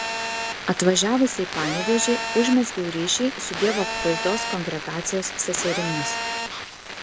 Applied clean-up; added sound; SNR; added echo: none; Telephone; 5 dB; none.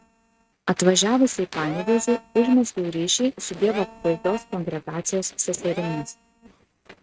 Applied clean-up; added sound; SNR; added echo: neural mask model RNNoise.